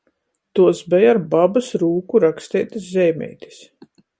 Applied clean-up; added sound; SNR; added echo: none; none; none; none.